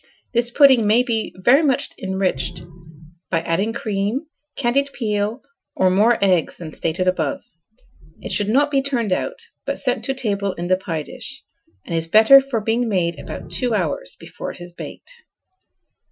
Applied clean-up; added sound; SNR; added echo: classical method Wiener filter.